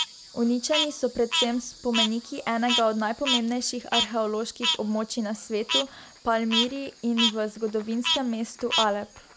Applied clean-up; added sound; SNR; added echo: none; Frog; 3 dB; none.